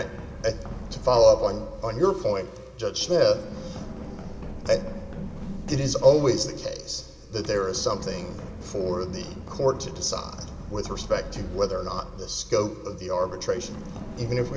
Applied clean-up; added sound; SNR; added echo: none; Run; 11 dB; reverberation time 1.8 s.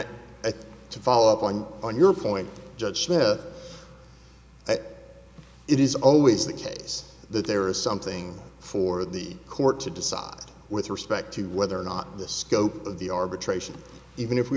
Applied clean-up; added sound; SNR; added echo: none; none; none; none.